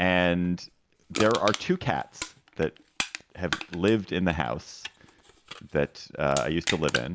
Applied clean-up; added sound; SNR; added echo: none; Crushing; 10 dB; none.